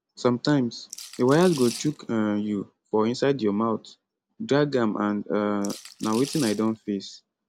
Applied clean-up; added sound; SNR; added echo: none; Rattle / Rattle (instrument); 14 dB; none.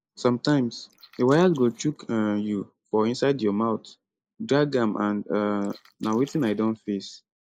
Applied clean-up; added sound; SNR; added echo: neural mask model Resemble Enhance denoiser.